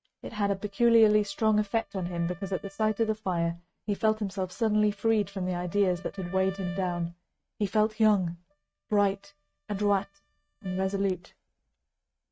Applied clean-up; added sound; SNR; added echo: neural mask model RNNoise.